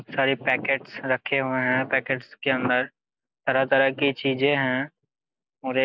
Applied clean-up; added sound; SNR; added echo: none; none; none; none.